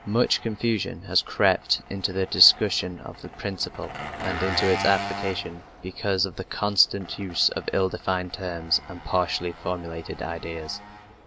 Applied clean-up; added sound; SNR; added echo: none; Engine; 11 dB; none.